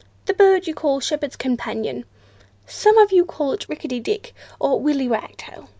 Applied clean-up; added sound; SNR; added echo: none; none; none; none.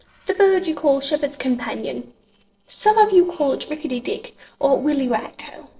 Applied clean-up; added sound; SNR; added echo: neural separator model SepFormer DNS4.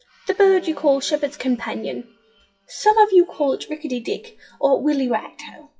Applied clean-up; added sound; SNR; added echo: classical method WPE with log-MMSE.